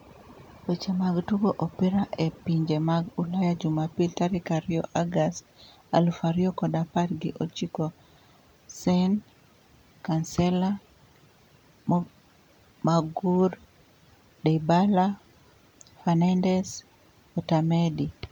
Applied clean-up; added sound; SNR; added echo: none; none; none; none.